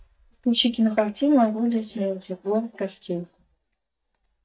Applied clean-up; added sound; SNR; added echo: neural mask model DeepFilterNet 3.